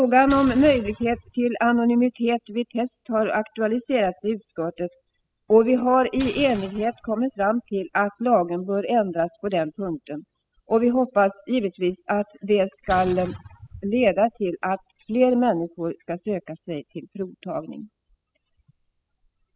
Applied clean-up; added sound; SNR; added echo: classical method spectral subtraction.